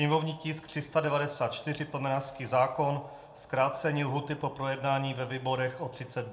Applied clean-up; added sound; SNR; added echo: none; none; none; reverberation time 0.4 s.